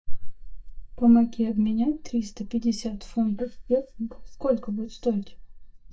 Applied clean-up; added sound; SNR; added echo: neural mask model DeepFilterNet 3.